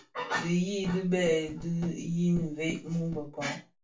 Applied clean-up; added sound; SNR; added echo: none; none; none; reverberation time 0.2 s.